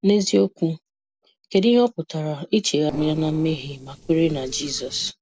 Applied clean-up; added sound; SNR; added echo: neural separator model SepFormer DNS4.